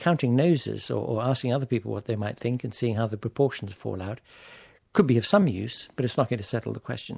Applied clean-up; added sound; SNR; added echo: none; none; none; none.